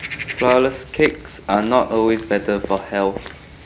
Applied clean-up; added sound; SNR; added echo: none; Walk, footsteps / Bird vocalization, bird call, bird song; 12 dB; none.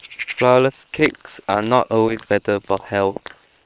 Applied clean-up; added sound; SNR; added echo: neural separator model SepFormer WHAM!.